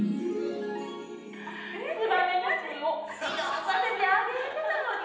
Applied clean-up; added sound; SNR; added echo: none; none; none; reverberation time 0.9 s.